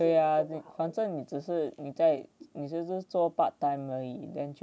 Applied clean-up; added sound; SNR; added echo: none; none; none; none.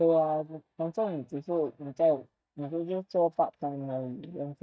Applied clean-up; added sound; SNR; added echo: neural mask model DeepFilterNet 3.